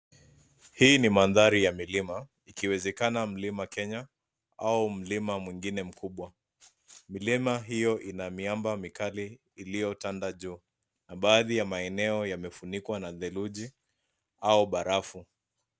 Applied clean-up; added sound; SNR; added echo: none; none; none; none.